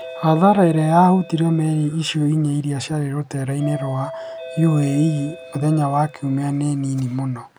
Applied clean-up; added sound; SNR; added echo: none; Doorbell; 17 dB; none.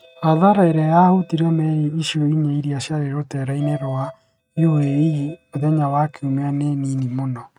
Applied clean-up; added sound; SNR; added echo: neural mask model RNNoise.